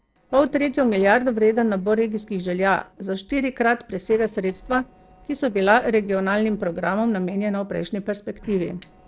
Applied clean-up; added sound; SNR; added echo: neural separator model SepFormer DNS4.